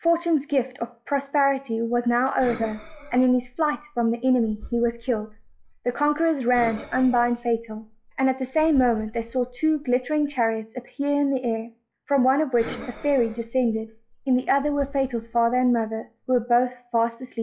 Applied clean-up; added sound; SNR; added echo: classical method log-MMSE.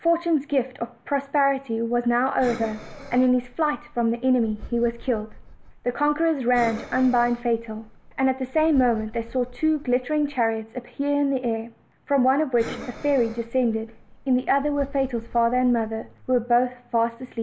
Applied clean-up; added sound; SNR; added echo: none; Breathing; 16 dB; none.